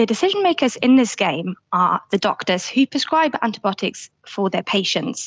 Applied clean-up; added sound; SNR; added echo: none; none; none; none.